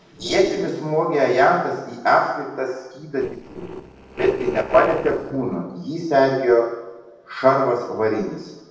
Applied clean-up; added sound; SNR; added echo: neural separator model SepFormer DNS4.